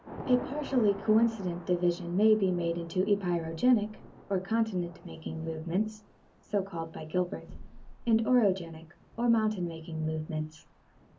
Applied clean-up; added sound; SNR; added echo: none; Thunder / Rain; 18 dB; reverberation time 0.3 s.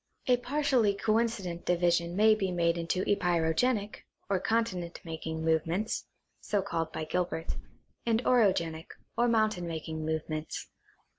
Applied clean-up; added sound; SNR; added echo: none; none; none; none.